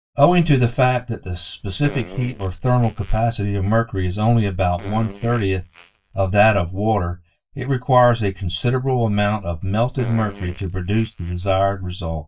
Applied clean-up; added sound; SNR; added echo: neural mask model DeepFilterNet 3.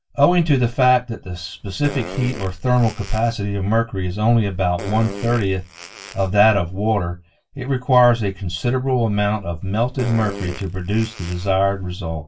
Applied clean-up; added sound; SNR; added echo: none; Fart; 16 dB; reverberation time 0.2 s.